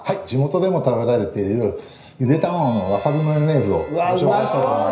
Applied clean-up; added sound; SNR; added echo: none; none; none; reverberation time 0.5 s.